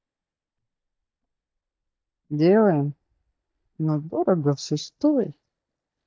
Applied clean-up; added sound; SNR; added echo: neural mask model DeepFilterNet 3.